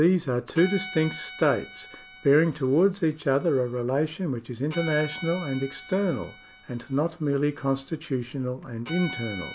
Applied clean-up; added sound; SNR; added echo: none; Bowed string instrument; 16 dB; none.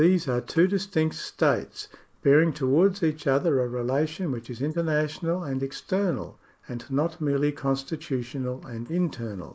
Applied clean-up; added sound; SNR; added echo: neural mask model Resemble Enhance denoiser.